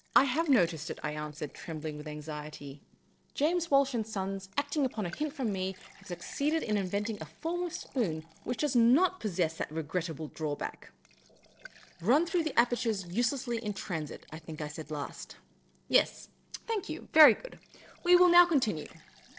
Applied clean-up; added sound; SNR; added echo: neural separator model SepFormer DNS4.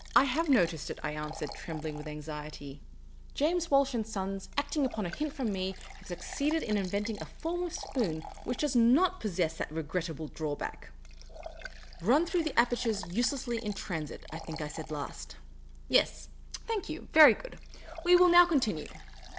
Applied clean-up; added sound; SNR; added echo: none; Motor vehicle (road) / Engine + Liquid; 13 dB; none.